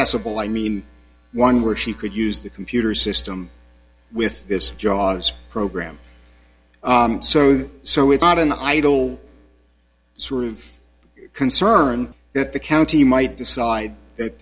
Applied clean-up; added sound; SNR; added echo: none; none; none; none.